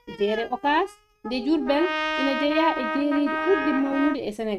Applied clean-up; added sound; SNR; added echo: neural mask model RNNoise.